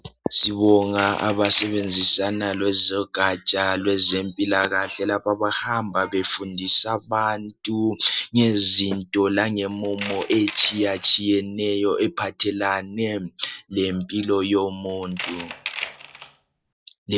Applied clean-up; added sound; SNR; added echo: none; Tools; 14 dB; none.